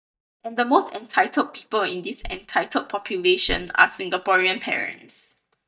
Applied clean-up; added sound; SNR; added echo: neural mask model DeepFilterNet 3.